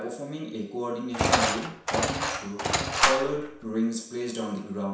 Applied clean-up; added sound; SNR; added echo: none; Engine; -5 dB; reverberation time 0.7 s.